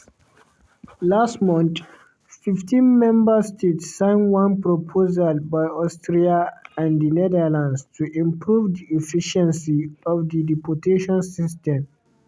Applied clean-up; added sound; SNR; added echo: none; none; none; none.